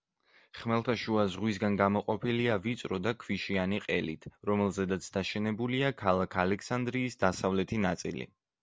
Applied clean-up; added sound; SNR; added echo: none; none; none; none.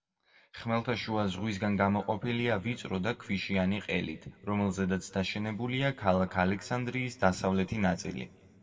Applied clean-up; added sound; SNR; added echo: none; none; none; reverberation time 2.0 s.